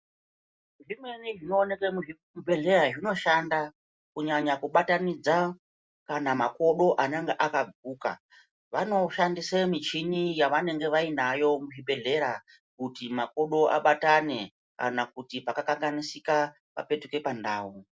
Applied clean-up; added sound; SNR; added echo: none; none; none; none.